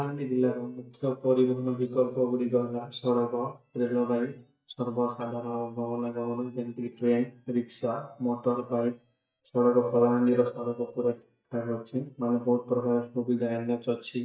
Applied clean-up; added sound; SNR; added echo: neural mask model DeepFilterNet 3.